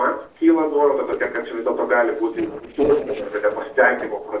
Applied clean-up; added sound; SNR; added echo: neural separator model SepFormer DNS4.